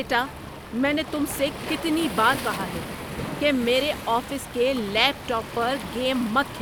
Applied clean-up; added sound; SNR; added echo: none; Waves, surf; 9 dB; none.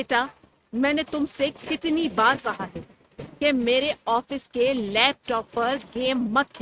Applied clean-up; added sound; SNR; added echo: neural mask model RNNoise.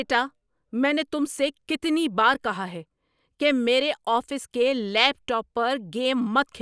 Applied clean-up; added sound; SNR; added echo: none; none; none; none.